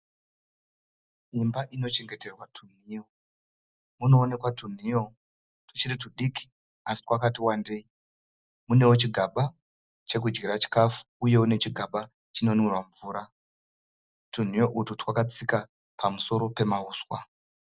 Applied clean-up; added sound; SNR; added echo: none; none; none; none.